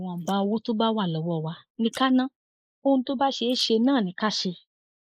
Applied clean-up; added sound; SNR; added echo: neural mask model Resemble Enhance denoiser.